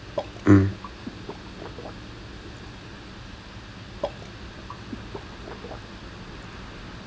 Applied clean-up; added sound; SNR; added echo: none; Water / Liquid; 11 dB; none.